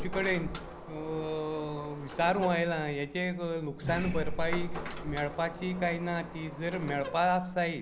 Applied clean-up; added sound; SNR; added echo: none; Sliding door; 6 dB; none.